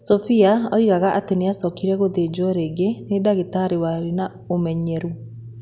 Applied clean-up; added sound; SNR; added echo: none; none; none; none.